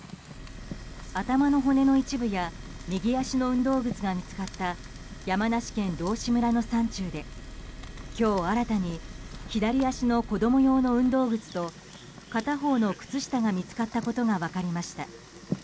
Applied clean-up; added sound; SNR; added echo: none; Fire; 18 dB; none.